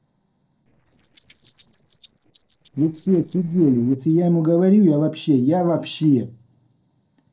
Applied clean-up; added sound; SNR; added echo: neural separator model SepFormer DNS4.